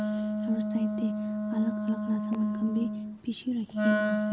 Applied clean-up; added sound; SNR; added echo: none; Wind instrument, woodwind instrument; -2 dB; none.